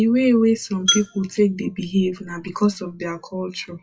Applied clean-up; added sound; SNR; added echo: classical method WPE with log-MMSE.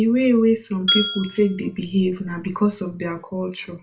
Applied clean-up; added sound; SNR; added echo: none; Glass; 4 dB; reverberation time 0.2 s.